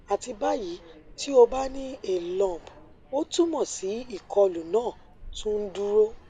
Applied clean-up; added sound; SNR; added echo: none; Subway, metro, underground; 19 dB; none.